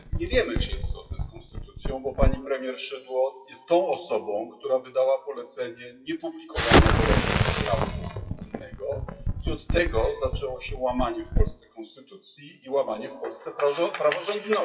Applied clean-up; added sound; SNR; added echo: classical method WPE with log-MMSE.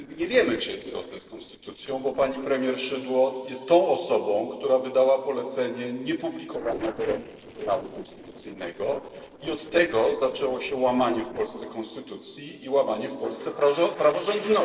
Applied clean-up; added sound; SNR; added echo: neural separator model SepFormer DNS4.